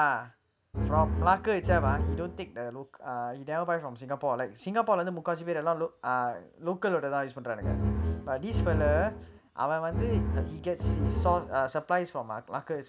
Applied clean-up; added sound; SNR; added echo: none; Bowed string instrument; -1 dB; none.